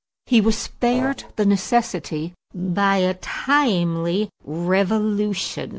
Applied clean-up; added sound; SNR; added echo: neural separator model SepFormer DNS4.